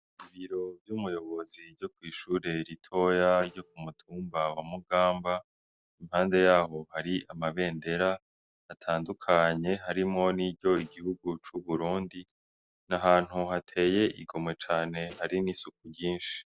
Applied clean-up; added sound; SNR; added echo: neural separator model SepFormer DNS4.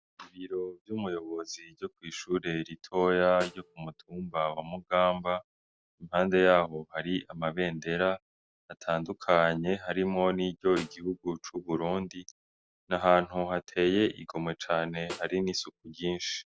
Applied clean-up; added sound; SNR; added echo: none; Snare drum; 17 dB; none.